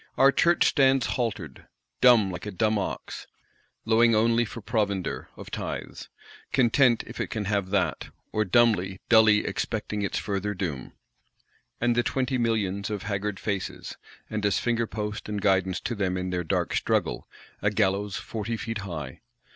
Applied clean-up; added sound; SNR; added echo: none; none; none; none.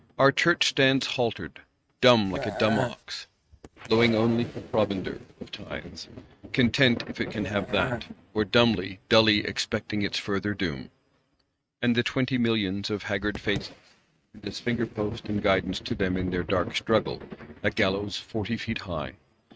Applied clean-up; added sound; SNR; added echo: neural mask model RNNoise.